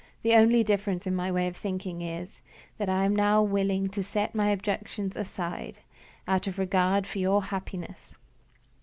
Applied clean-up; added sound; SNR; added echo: none; none; none; none.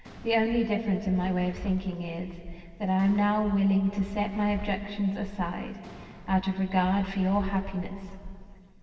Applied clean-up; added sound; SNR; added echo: none; Fireworks; 14 dB; reverberation time 2.4 s.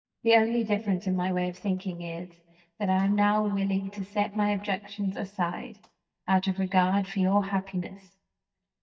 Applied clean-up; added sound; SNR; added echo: neural mask model DeepFilterNet 3.